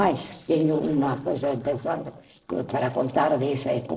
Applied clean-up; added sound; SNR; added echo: neural separator model SepFormer DNS4.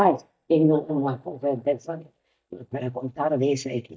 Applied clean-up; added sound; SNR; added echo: neural mask model DeepFilterNet 3.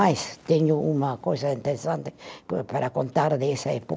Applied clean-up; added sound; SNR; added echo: none; none; none; none.